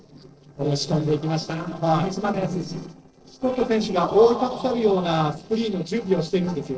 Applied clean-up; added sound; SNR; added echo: neural separator model SepFormer DNS4.